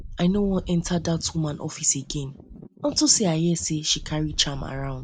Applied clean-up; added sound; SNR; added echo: none; Wind; 14 dB; none.